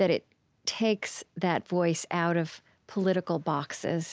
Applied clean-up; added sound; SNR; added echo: none; none; none; none.